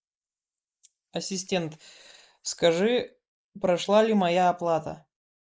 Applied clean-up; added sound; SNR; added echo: neural mask model Resemble Enhance denoiser.